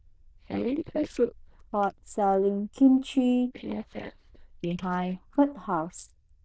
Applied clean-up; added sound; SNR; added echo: neural diffusion model UNIVERSE++.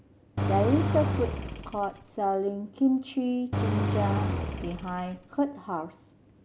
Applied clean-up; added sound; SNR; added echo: none; Engine; 0 dB; none.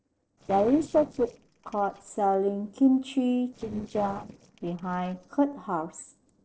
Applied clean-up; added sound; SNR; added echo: neural separator model SepFormer DNS4.